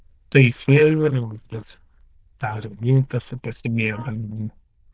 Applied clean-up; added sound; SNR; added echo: neural diffusion model UNIVERSE++.